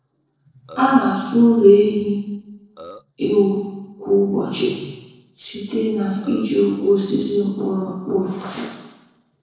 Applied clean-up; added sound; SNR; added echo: neural separator model SepFormer DNS4.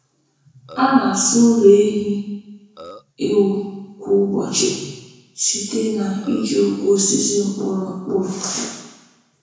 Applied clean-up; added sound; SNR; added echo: none; Burping, eructation; 20 dB; reverberation time 1.0 s.